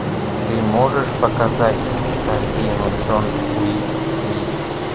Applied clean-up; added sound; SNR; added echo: none; Engine; -1 dB; none.